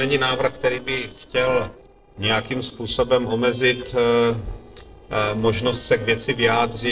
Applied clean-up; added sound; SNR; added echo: neural separator model SepFormer DNS4.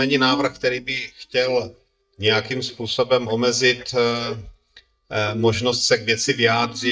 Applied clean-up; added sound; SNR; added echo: neural mask model DeepFilterNet 3.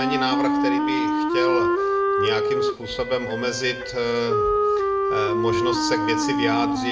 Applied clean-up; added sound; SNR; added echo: none; Wind instrument, woodwind instrument; -4 dB; reverberation time 0.4 s.